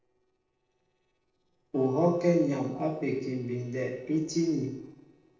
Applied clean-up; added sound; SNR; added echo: neural separator model SepFormer DNS4.